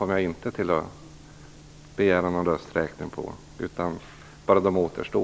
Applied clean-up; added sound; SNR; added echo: none; none; none; none.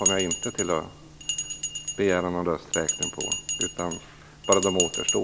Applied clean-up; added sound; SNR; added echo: none; Bell; 2 dB; none.